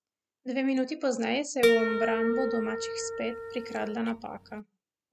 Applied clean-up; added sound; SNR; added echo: none; Harp; 0 dB; none.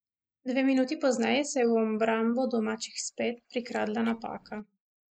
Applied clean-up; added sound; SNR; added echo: neural mask model Resemble Enhance denoiser.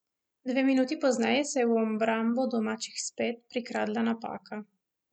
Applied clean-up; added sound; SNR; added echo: none; none; none; none.